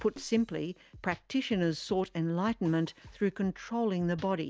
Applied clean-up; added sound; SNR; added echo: none; none; none; none.